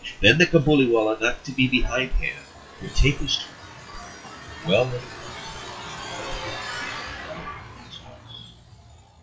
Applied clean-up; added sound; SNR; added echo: classical method WPE with log-MMSE.